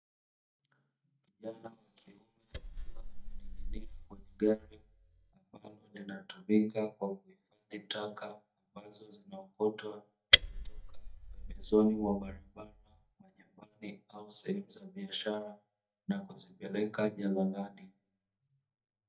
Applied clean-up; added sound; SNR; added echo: neural mask model DeepFilterNet 3.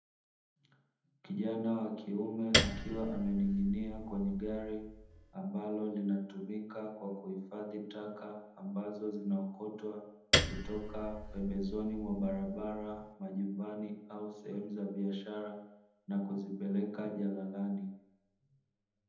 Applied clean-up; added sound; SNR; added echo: none; Piano; -1 dB; reverberation time 0.8 s.